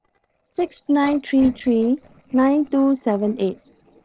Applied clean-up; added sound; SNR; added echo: neural separator model SepFormer DNS4.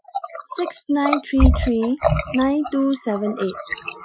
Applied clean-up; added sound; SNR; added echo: classical method Wiener filter.